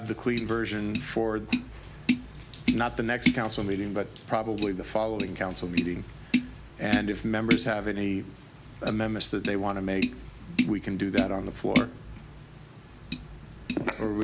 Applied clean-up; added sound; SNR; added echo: none; Tap; 2 dB; none.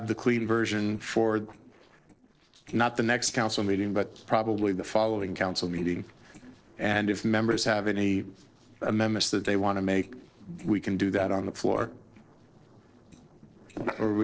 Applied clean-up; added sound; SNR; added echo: neural separator model SepFormer DNS4.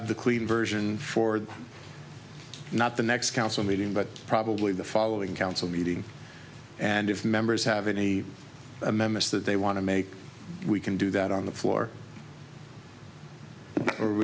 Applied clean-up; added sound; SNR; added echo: none; none; none; none.